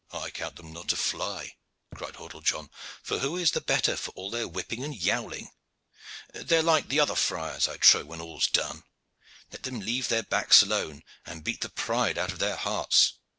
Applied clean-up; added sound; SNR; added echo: none; Thump, thud; 19 dB; none.